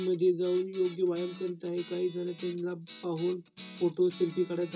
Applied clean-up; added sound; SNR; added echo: none; Guitar; 18 dB; reverberation time 0.2 s.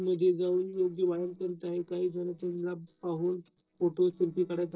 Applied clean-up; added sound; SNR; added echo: neural separator model SepFormer DNS4.